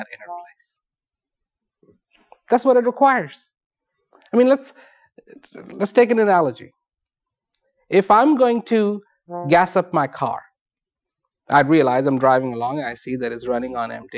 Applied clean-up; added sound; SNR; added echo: classical method Wiener filter.